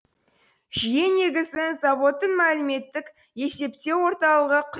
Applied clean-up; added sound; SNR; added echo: none; none; none; none.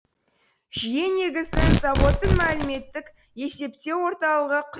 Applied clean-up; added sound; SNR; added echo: none; Tearing; -2 dB; none.